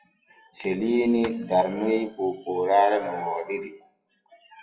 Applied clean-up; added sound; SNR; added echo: classical method WPE with log-MMSE.